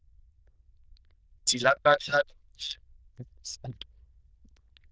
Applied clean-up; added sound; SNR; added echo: neural diffusion model UNIVERSE++.